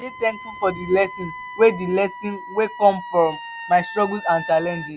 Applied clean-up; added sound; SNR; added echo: none; Wind instrument, woodwind instrument; 13 dB; none.